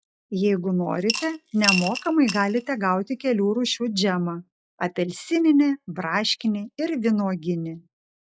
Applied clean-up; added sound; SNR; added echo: classical method log-MMSE.